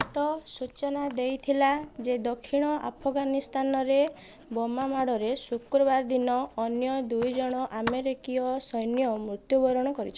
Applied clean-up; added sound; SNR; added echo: none; Writing; 18 dB; none.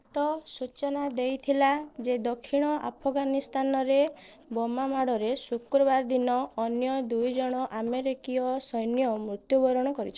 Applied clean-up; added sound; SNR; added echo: neural separator model SepFormer DNS4.